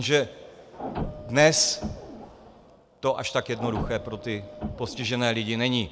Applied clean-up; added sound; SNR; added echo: none; Printer; 10 dB; none.